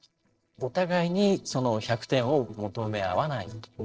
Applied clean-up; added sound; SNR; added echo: neural separator model SepFormer DNS4.